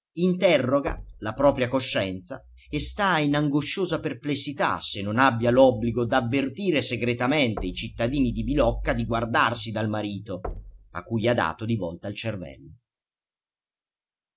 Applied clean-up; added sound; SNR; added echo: none; Knock; 18 dB; none.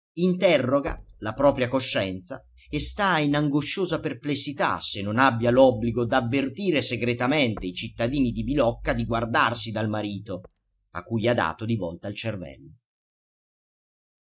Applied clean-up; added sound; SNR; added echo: neural mask model DeepFilterNet 3.